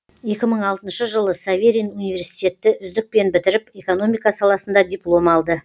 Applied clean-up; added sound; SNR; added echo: none; none; none; none.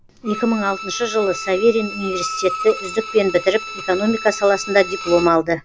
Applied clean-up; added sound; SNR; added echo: none; Bowed string instrument; 11 dB; none.